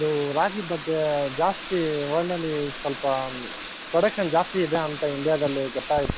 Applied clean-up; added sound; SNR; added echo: none; Bathtub (filling or washing); 8 dB; none.